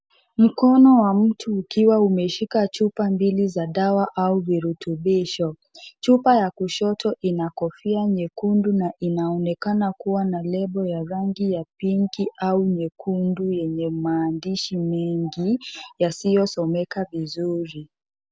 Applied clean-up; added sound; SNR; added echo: none; none; none; none.